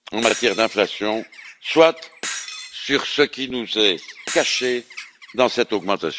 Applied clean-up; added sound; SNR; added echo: none; Shatter + Bird; 14 dB; none.